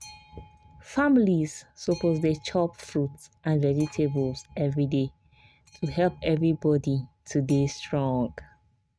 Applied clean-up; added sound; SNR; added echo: neural mask model RNNoise.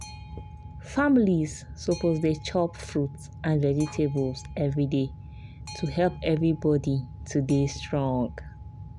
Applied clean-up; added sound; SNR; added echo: none; Boat, Water vehicle; 14 dB; none.